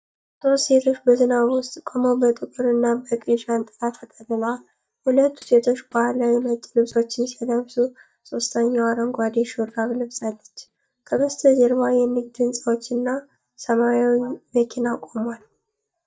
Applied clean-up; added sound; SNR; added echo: neural mask model DeepFilterNet 3.